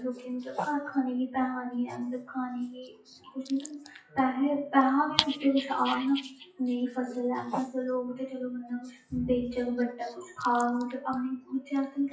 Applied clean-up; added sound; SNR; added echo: classical method WPE with log-MMSE.